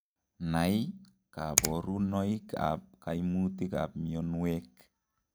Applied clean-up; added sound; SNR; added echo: none; Finger snapping; 2 dB; none.